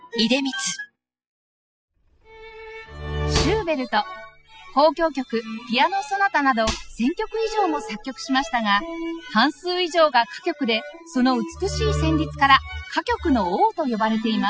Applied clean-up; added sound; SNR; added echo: classical method spectral subtraction.